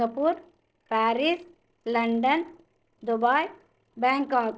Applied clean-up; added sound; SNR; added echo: neural separator model SepFormer DNS4.